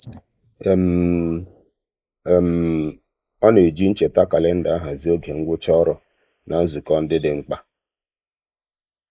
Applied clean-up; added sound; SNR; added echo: neural mask model Resemble Enhance denoiser.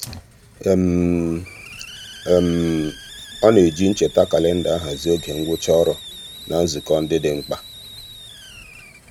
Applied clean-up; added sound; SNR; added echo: none; Hiss; 17 dB; none.